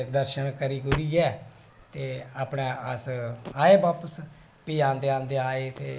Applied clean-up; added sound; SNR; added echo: none; none; none; none.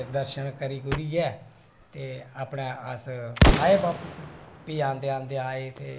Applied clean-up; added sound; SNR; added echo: none; Explosion; 0 dB; none.